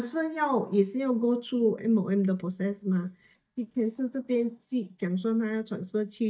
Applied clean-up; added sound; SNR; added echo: neural mask model DeepFilterNet 3.